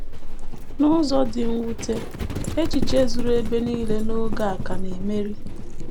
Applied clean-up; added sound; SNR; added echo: none; Livestock, farm animals, working animals; -2 dB; none.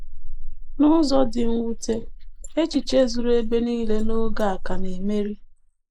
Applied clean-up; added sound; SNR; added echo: neural mask model Resemble Enhance denoiser.